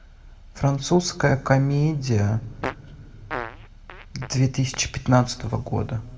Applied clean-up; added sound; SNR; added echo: none; Fart; 14 dB; reverberation time 1.0 s.